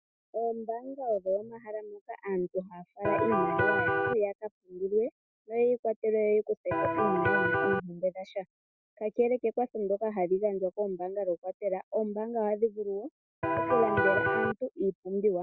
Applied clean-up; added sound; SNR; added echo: none; Electric guitar; -4 dB; none.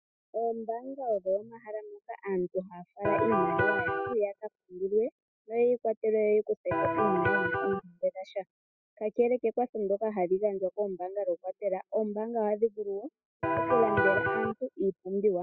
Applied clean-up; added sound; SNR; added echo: classical method spectral subtraction.